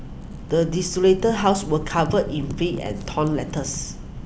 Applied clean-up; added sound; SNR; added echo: none; Wind / Fire; 11 dB; none.